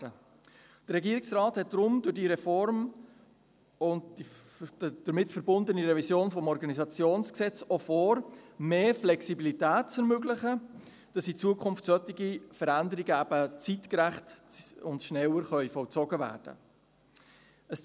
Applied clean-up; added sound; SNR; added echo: none; none; none; none.